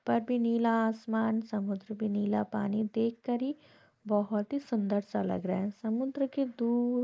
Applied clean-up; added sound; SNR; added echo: neural mask model Resemble Enhance denoiser.